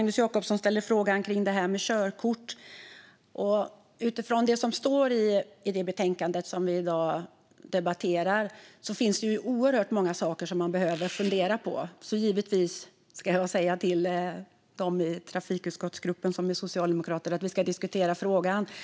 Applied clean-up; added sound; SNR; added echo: none; Squeak; 19 dB; none.